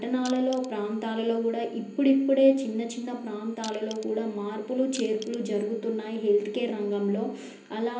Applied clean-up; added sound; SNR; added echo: none; Crushing; 19 dB; reverberation time 0.5 s.